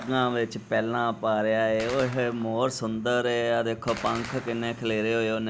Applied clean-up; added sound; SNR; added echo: none; Gunshot, gunfire; 18 dB; none.